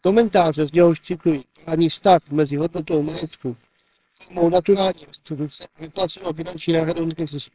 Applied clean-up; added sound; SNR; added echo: neural separator model SepFormer WHAMR!.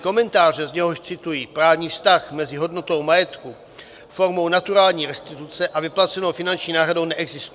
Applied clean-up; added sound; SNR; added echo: none; none; none; none.